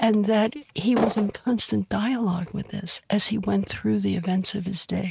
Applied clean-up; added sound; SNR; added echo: neural mask model RNNoise.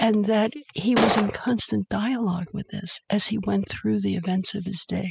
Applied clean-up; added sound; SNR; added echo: classical method spectral subtraction.